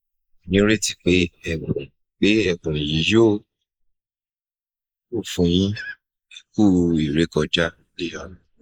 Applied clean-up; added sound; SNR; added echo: neural mask model Resemble Enhance denoiser.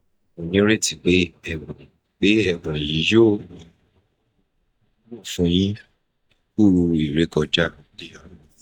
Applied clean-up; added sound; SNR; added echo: neural mask model DeepFilterNet 3.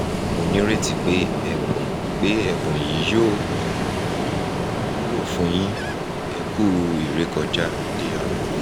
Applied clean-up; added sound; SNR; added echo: none; Ocean; -1 dB; none.